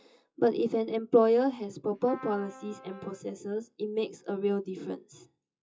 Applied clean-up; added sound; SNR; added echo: classical method WPE with log-MMSE.